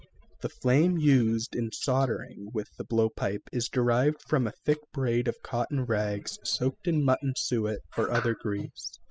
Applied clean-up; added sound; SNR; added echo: classical method spectral subtraction.